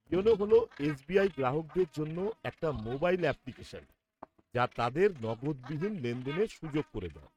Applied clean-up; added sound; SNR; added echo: neural mask model RNNoise.